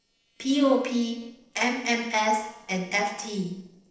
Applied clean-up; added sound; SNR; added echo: neural separator model SepFormer DNS4.